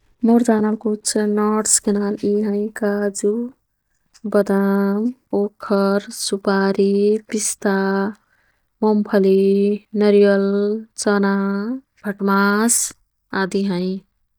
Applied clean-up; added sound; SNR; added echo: neural mask model DeepFilterNet 3.